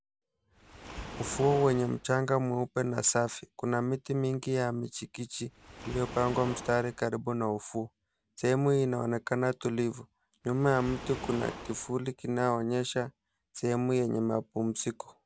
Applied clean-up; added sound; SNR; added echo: none; Waves, surf; 16 dB; none.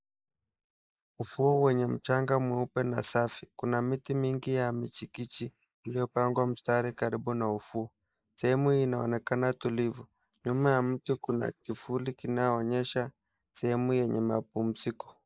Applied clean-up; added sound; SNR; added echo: neural mask model Resemble Enhance denoiser.